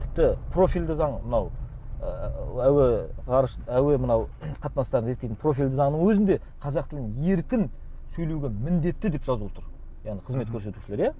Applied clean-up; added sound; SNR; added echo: none; none; none; none.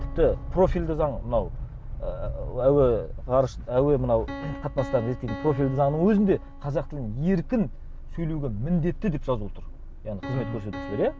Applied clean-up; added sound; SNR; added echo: none; Piano; 18 dB; none.